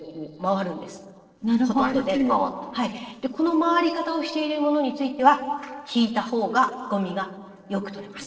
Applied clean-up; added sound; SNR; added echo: neural separator model SepFormer DNS4.